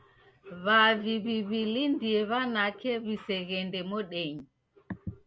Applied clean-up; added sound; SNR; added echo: none; none; none; none.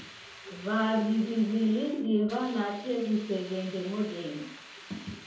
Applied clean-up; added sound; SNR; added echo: none; Hiss; 18 dB; reverberation time 2.7 s.